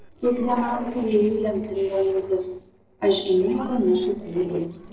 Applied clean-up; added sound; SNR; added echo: neural separator model SepFormer DNS4.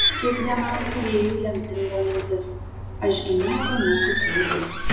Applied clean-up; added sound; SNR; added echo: none; Squeak / Slam / Alarm / Wood; 1 dB; reverberation time 1.0 s.